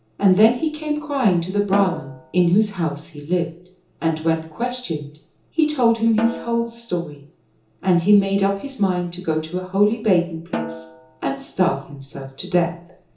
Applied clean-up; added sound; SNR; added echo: none; Snare drum; 12 dB; reverberation time 0.6 s.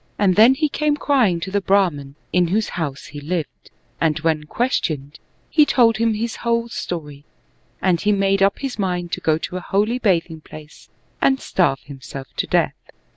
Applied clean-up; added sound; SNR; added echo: none; none; none; none.